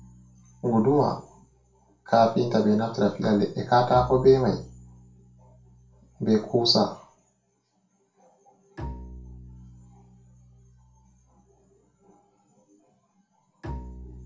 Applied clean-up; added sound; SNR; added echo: none; Bowed string instrument; 18 dB; reverberation time 0.3 s.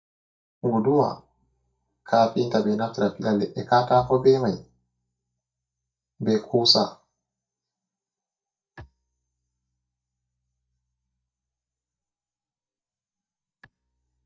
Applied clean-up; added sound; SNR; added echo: neural mask model DeepFilterNet 3.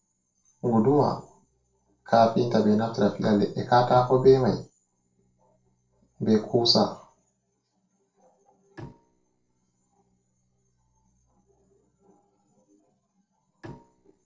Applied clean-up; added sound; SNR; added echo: neural separator model SepFormer DNS4.